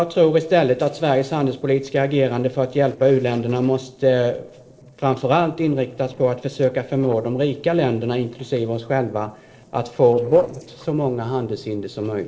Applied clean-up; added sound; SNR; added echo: neural separator model SepFormer DNS4.